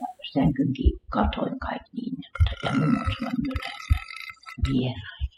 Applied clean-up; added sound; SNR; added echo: classical method spectral subtraction.